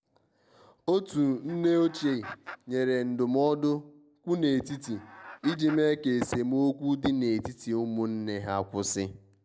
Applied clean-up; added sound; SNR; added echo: none; Chicken, rooster; 19 dB; none.